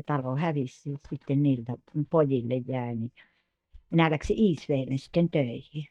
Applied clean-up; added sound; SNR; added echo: neural mask model DeepFilterNet 3.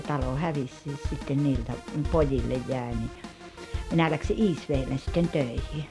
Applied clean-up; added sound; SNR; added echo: none; Drum kit; 7 dB; none.